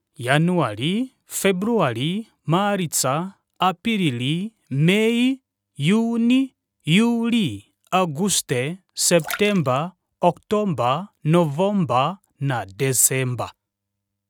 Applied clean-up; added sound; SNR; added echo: neural mask model RNNoise.